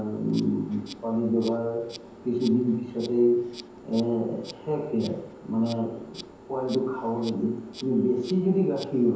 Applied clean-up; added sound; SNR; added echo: none; Insect; 20 dB; reverberation time 0.9 s.